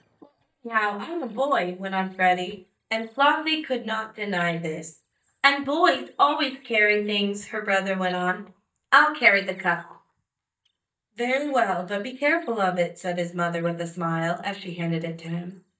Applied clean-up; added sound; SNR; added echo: neural mask model DeepFilterNet 3.